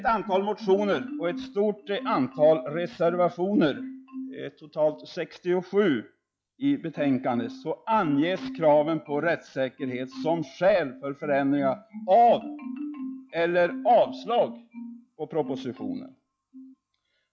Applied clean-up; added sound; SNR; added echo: classical method log-MMSE.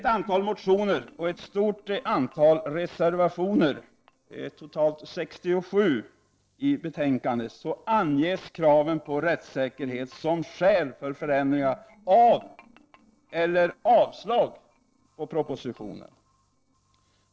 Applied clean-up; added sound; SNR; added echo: neural separator model SepFormer DNS4.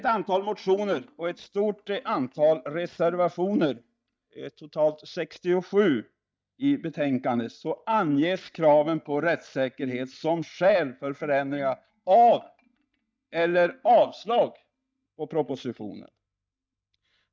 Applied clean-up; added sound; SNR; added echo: neural mask model DeepFilterNet 3.